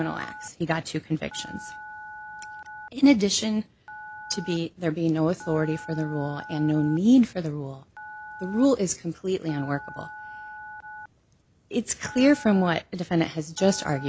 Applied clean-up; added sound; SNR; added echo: none; Telephone; 17 dB; none.